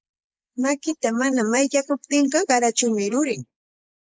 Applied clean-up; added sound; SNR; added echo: neural mask model Resemble Enhance denoiser.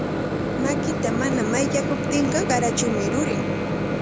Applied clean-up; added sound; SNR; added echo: none; Microwave oven; -1 dB; none.